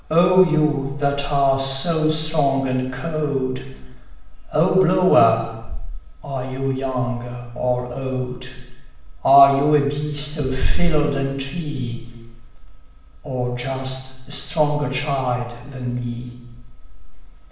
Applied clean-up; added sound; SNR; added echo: none; none; none; reverberation time 1.0 s.